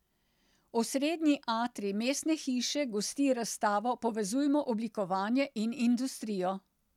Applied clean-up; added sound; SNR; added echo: none; none; none; none.